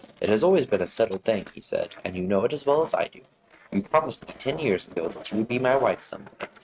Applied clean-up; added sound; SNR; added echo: neural mask model RNNoise.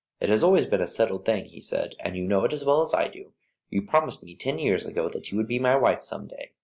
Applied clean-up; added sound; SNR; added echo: none; none; none; none.